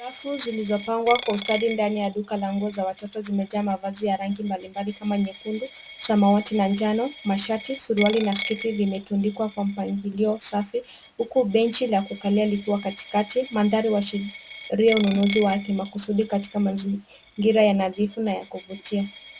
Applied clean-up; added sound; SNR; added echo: none; Coin (dropping); 15 dB; none.